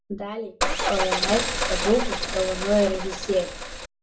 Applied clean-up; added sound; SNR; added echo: none; Car; 1 dB; reverberation time 0.2 s.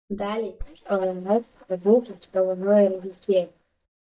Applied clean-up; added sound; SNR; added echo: neural mask model DeepFilterNet 3.